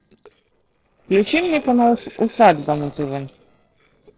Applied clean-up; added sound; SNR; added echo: neural separator model SepFormer DNS4.